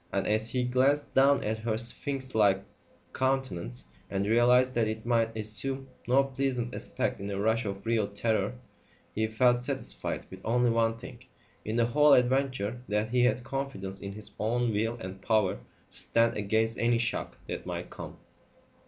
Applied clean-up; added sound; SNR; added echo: none; none; none; none.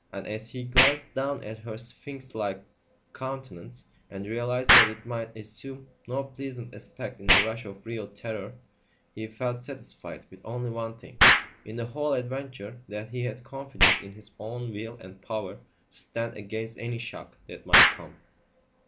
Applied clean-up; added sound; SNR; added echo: none; Explosion; -4 dB; none.